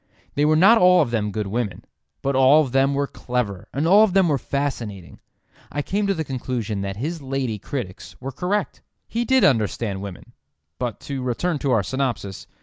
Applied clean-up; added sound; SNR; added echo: none; none; none; none.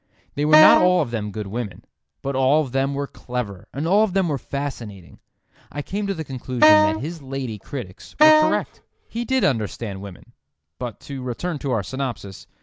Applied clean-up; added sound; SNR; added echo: none; Wind instrument, woodwind instrument; -4 dB; none.